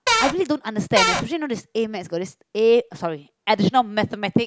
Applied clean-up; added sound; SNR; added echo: none; Cupboard open or close / Door; -2 dB; none.